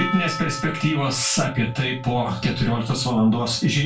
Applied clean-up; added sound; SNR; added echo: none; Percussion; 13 dB; reverberation time 0.2 s.